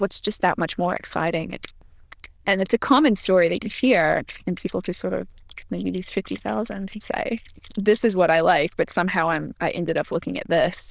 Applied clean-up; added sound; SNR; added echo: neural diffusion model UNIVERSE++.